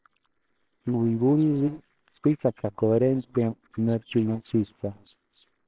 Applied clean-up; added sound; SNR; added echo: neural separator model SepFormer WHAMR!.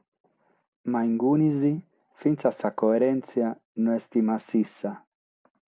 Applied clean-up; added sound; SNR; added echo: none; none; none; none.